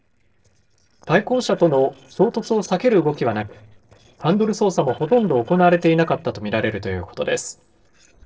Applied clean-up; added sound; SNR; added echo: neural separator model SepFormer DNS4.